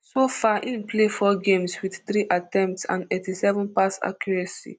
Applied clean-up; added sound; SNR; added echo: none; none; none; none.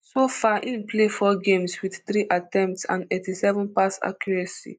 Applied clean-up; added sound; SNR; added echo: neural mask model Resemble Enhance denoiser.